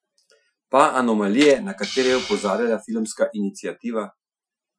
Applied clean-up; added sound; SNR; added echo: classical method Wiener filter.